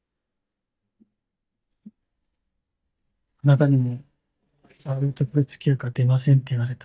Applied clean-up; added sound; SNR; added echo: neural mask model DeepFilterNet 3.